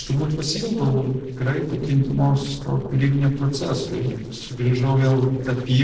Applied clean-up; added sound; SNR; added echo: neural separator model SepFormer DNS4.